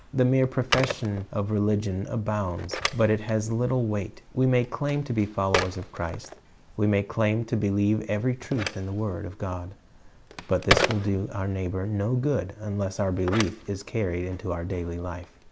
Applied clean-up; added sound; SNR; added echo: none; Telephone; 8 dB; none.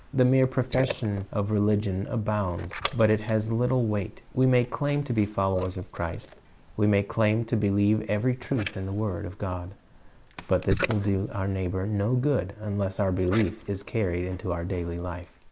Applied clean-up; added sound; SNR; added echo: neural mask model Resemble Enhance denoiser.